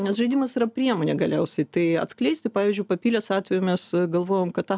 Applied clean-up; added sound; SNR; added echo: none; none; none; none.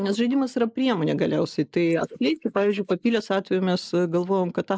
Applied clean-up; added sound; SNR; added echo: neural mask model Resemble Enhance denoiser.